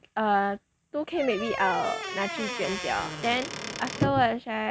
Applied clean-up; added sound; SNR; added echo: none; Squeak / Wood; 5 dB; none.